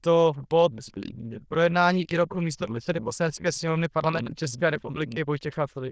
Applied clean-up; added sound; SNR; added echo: neural diffusion model UNIVERSE++.